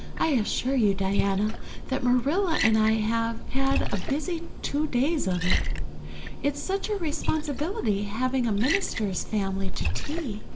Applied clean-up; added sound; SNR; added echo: none; Liquid; -1 dB; reverberation time 0.5 s.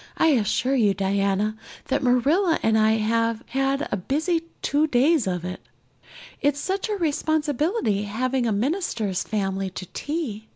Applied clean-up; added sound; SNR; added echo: none; none; none; none.